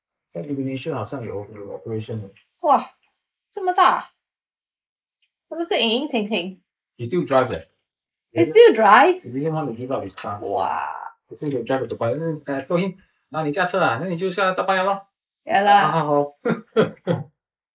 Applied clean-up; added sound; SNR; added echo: neural mask model Resemble Enhance denoiser.